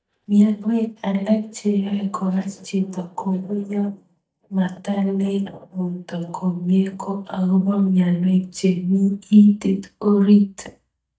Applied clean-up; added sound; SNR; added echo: neural mask model DeepFilterNet 3.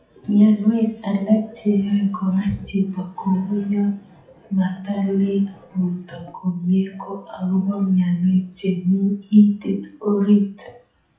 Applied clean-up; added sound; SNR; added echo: classical method WPE with log-MMSE.